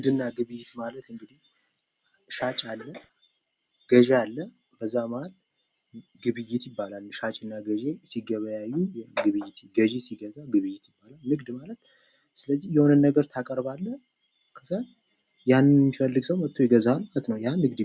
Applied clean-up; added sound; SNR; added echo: none; Cough; 17 dB; none.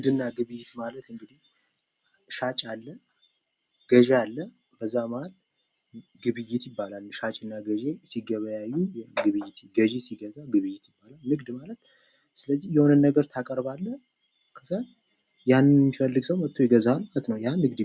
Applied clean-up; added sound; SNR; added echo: none; none; none; none.